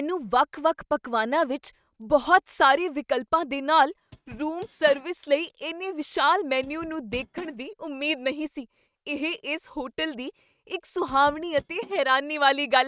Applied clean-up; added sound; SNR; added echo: neural mask model RNNoise.